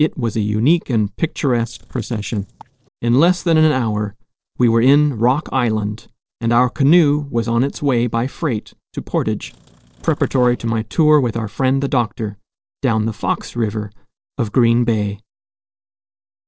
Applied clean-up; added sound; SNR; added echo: neural separator model SepFormer DNS4.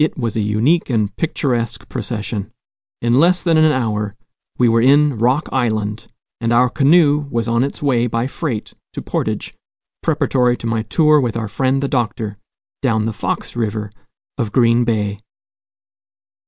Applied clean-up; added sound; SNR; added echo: none; none; none; none.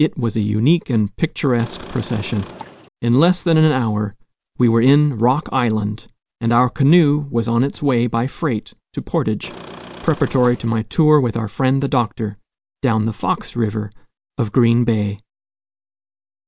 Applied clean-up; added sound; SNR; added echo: none; Engine / Car; 16 dB; none.